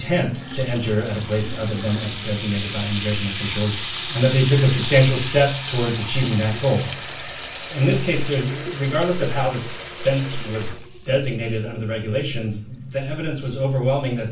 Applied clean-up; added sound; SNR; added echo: none; Sink (filling or washing) / Water tap, faucet; 12 dB; reverberation time 0.3 s.